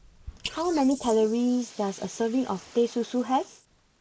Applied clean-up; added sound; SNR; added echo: neural mask model Resemble Enhance denoiser.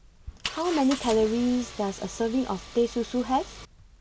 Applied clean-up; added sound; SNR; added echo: none; Engine; 13 dB; none.